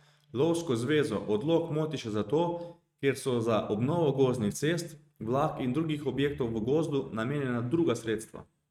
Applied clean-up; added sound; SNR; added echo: neural mask model RNNoise.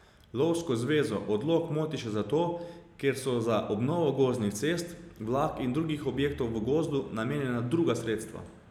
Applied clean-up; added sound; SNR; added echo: none; none; none; none.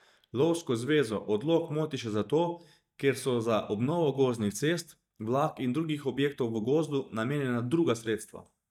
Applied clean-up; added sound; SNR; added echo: neural mask model DeepFilterNet 3.